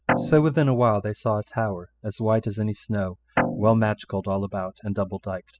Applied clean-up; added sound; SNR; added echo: classical method spectral subtraction.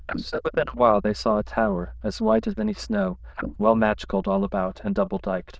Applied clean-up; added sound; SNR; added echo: neural diffusion model UNIVERSE++.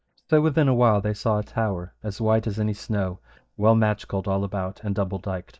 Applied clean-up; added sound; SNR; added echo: neural mask model DeepFilterNet 3.